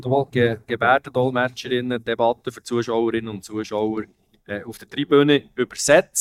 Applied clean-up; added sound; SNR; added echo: neural mask model DeepFilterNet 3.